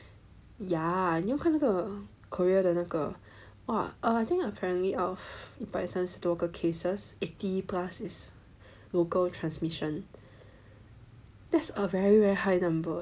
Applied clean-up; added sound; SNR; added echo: none; none; none; none.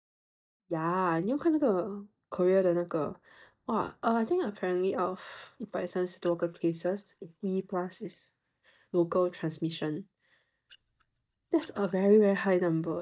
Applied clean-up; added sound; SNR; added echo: neural mask model DeepFilterNet 3.